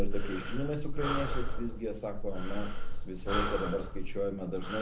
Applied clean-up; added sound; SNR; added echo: none; Breathing; -5 dB; none.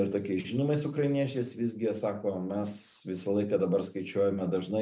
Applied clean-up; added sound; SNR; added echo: none; none; none; none.